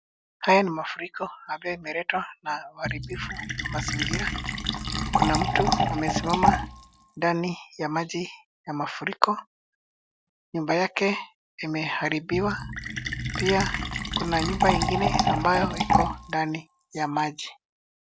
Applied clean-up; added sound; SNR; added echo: none; Fill (with liquid); 1 dB; none.